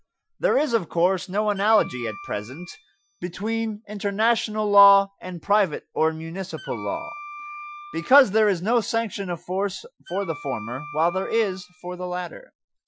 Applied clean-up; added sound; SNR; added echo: classical method Wiener filter.